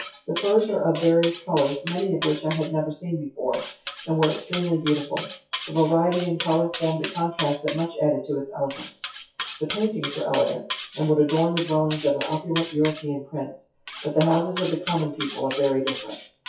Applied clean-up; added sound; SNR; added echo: classical method WPE with log-MMSE.